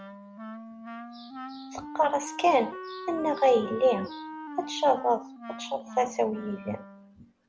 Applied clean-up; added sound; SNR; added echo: none; Wind instrument, woodwind instrument; 12 dB; none.